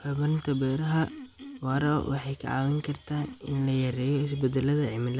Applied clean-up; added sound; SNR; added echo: none; Cough; 16 dB; none.